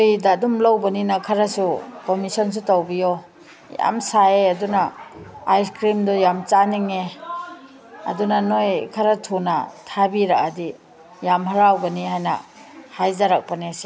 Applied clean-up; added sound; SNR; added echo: none; none; none; none.